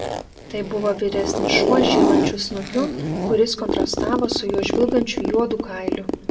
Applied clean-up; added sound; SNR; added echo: none; Zipper (clothing); 0 dB; reverberation time 0.8 s.